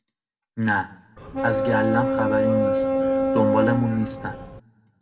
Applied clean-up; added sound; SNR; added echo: none; Boat, Water vehicle; -3 dB; reverberation time 0.7 s.